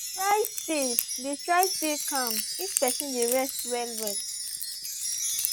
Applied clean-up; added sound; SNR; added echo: none; Wind chime + Crackle; 1 dB; none.